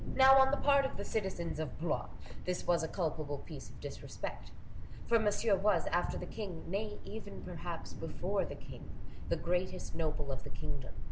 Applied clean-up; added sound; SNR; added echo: none; Thunder; -2 dB; none.